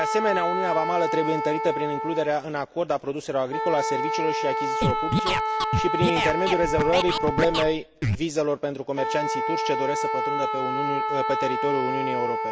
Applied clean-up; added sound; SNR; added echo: none; Scratching (performance technique) + Wind instrument, woodwind instrument; 0 dB; none.